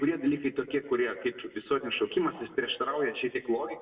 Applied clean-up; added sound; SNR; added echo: none; none; none; reverberation time 0.7 s.